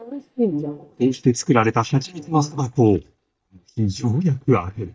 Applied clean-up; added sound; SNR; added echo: neural mask model DeepFilterNet 3.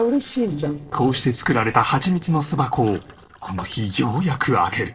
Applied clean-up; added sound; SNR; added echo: neural separator model SepFormer DNS4.